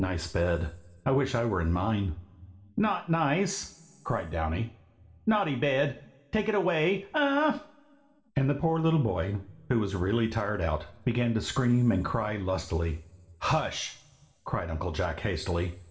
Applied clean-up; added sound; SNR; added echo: none; none; none; reverberation time 1.9 s.